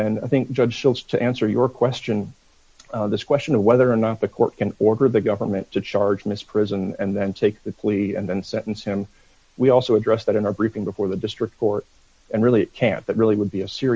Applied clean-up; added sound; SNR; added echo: none; none; none; none.